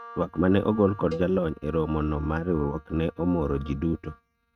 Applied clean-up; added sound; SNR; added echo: neural mask model RNNoise.